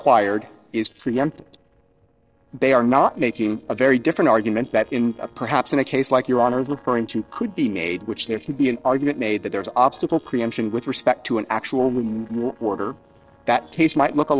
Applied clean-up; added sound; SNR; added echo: neural separator model SepFormer DNS4.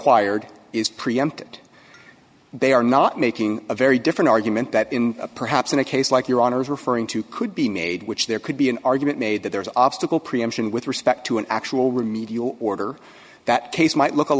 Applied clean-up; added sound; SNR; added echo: none; none; none; none.